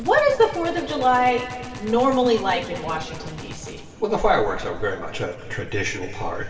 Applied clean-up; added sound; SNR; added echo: none; Gunshot, gunfire; 18 dB; reverberation time 2.9 s.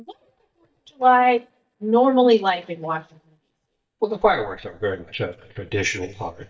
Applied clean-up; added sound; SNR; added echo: neural mask model DeepFilterNet 3.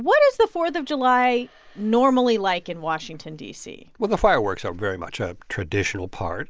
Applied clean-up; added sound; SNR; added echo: none; none; none; none.